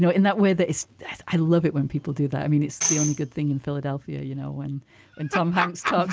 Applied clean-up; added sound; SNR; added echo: none; Tambourine; 7 dB; none.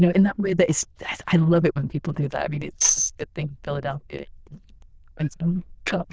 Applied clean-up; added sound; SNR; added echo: neural diffusion model UNIVERSE++.